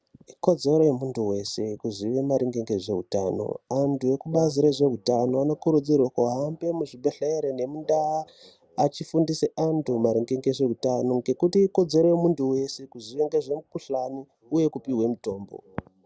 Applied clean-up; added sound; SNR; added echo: none; none; none; none.